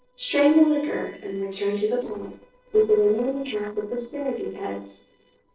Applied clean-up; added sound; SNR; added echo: neural separator model SepFormer DNS4.